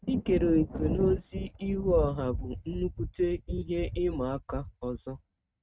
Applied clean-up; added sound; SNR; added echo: neural mask model RNNoise.